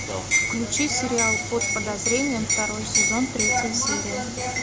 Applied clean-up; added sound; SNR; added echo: none; Liquid; 0 dB; none.